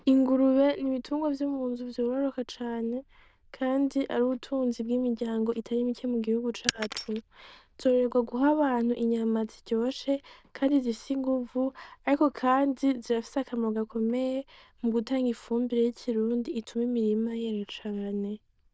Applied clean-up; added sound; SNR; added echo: neural diffusion model UNIVERSE++.